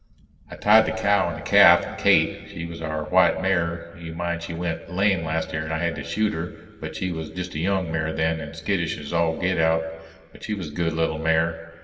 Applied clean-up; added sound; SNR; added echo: none; none; none; reverberation time 1.8 s.